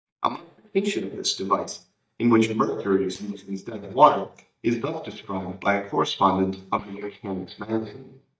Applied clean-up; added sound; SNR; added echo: neural mask model DeepFilterNet 3.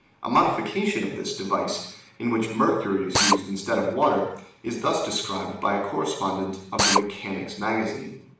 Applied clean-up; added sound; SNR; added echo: none; Drill; -2 dB; reverberation time 0.7 s.